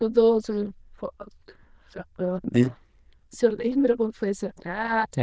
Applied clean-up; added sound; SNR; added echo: neural diffusion model UNIVERSE++.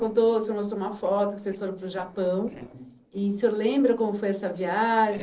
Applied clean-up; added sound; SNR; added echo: neural separator model SepFormer DNS4.